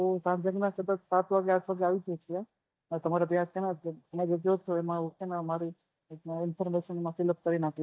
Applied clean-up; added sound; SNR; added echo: neural mask model DeepFilterNet 3.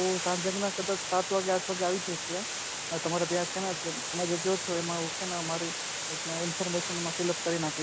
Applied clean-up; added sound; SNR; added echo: none; Water; 2 dB; none.